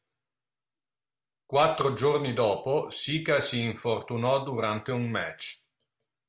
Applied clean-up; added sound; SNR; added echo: none; none; none; none.